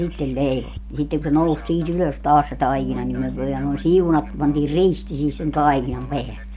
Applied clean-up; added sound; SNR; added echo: none; Bass guitar; 19 dB; none.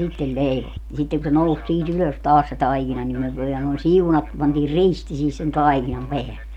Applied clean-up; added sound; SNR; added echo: none; none; none; none.